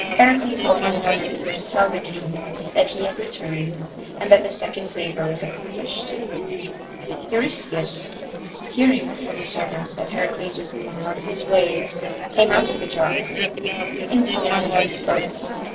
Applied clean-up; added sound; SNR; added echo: neural separator model SepFormer DNS4.